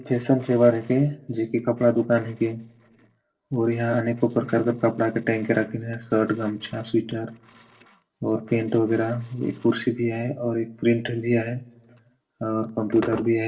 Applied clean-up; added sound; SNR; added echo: neural separator model SepFormer DNS4.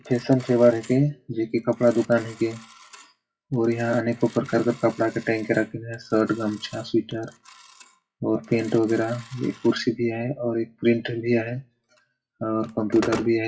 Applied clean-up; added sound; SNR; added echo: classical method WPE with log-MMSE.